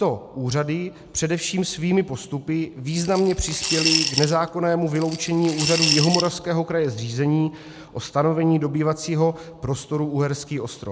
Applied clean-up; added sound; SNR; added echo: none; Coin (dropping) / Glass; 3 dB; none.